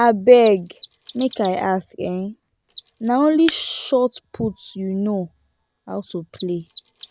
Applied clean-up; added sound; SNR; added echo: none; Mechanisms; 20 dB; none.